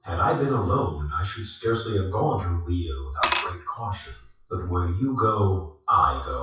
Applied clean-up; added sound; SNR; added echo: classical method WPE with log-MMSE.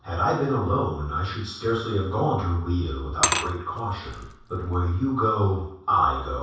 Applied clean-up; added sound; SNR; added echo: none; Glass / Liquid; 7 dB; reverberation time 0.7 s.